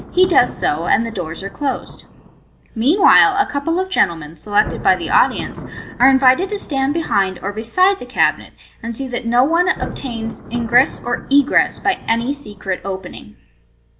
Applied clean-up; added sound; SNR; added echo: none; Thunder; 16 dB; none.